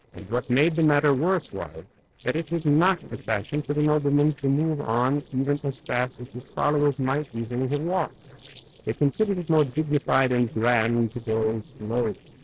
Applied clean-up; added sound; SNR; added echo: neural separator model SepFormer DNS4.